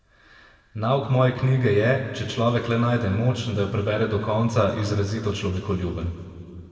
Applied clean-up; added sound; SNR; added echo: none; none; none; reverberation time 2.1 s.